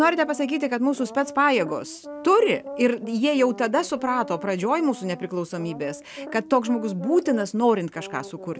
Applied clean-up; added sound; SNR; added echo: none; Brass instrument; 16 dB; none.